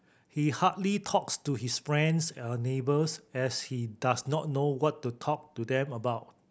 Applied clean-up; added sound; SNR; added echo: none; none; none; none.